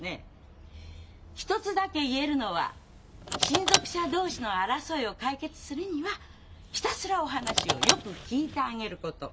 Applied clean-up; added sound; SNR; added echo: none; Car; 1 dB; none.